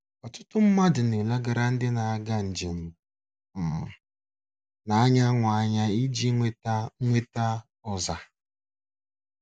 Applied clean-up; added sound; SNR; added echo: none; none; none; none.